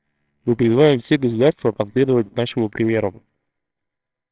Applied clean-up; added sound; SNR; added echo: neural separator model SepFormer WHAMR!.